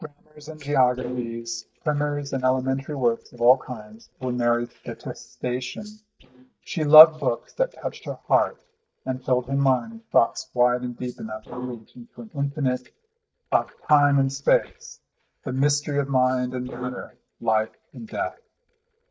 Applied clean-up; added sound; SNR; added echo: neural mask model DeepFilterNet 3.